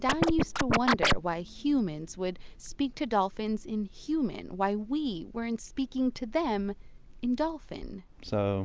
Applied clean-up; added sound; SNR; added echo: none; Scratching (performance technique); -4 dB; none.